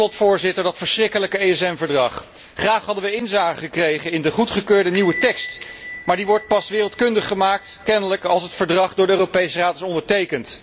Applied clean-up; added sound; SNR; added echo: none; Door / Bell; 7 dB; none.